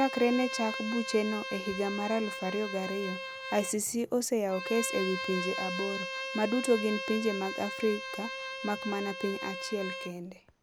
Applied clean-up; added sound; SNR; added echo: none; Bowed string instrument; 6 dB; none.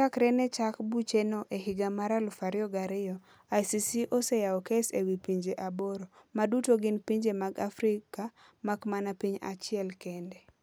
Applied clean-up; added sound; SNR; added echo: none; none; none; none.